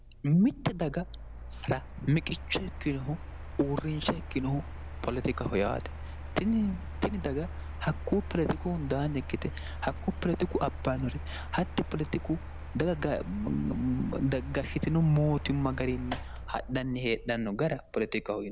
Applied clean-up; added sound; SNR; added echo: none; Mechanical fan; 9 dB; none.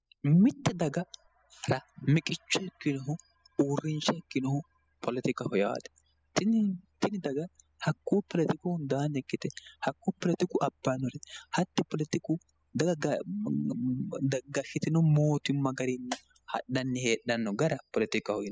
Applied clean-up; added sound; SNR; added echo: classical method spectral subtraction.